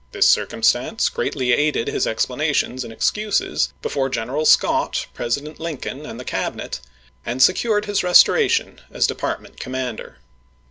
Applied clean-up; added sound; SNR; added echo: none; none; none; none.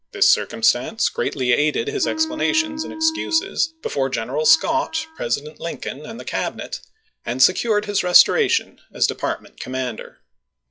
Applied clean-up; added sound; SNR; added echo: classical method log-MMSE.